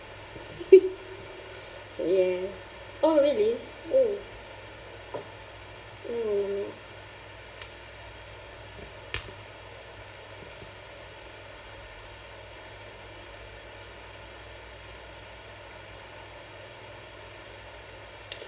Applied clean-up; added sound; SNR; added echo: none; none; none; reverberation time 2.8 s.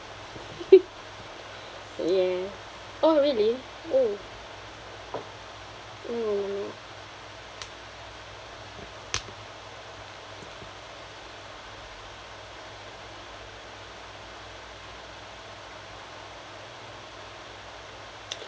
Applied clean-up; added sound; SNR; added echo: none; none; none; none.